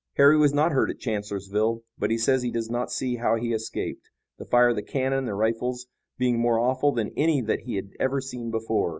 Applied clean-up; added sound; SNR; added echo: none; none; none; none.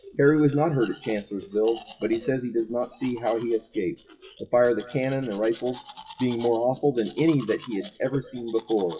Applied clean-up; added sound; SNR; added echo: classical method WPE with log-MMSE.